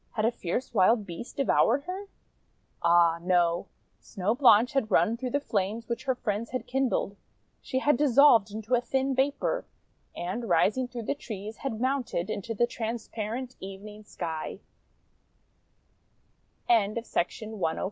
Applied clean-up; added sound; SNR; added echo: none; none; none; none.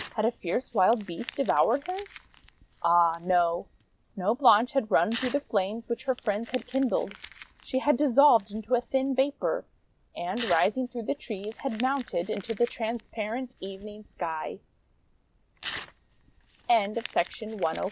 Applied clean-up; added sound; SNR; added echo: none; Crumpling, crinkling / Tearing; 18 dB; none.